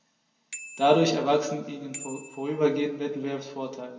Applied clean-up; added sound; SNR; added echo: none; Bicycle bell; 18 dB; reverberation time 1.8 s.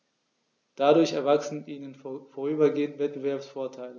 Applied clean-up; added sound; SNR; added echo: none; none; none; none.